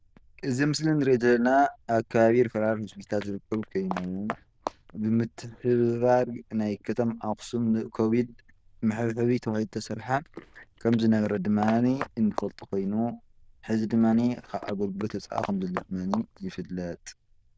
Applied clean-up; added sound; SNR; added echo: neural diffusion model UNIVERSE++.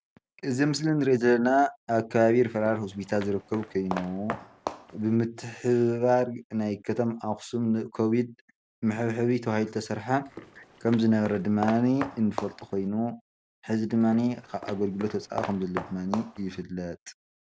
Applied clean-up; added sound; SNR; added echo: none; Walk, footsteps; 12 dB; none.